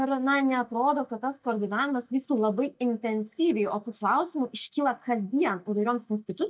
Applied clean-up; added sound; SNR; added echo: neural mask model DeepFilterNet 3.